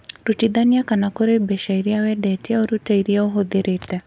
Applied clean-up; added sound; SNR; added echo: none; none; none; none.